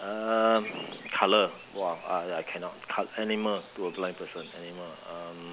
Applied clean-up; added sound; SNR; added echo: none; Bird vocalization, bird call, bird song; 19 dB; none.